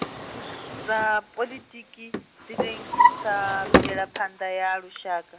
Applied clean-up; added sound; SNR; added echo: none; Drawer open or close; -3 dB; none.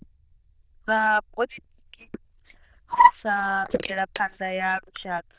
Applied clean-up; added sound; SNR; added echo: neural diffusion model UNIVERSE++.